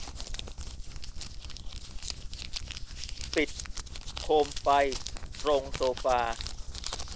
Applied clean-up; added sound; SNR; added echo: none; Crumpling, crinkling; 4 dB; none.